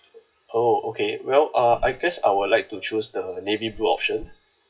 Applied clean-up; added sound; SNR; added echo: classical method WPE with log-MMSE.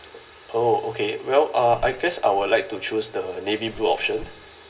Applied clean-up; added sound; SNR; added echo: none; Bird; 19 dB; reverberation time 0.5 s.